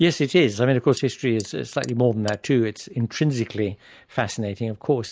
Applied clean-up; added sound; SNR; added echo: neural mask model Resemble Enhance denoiser.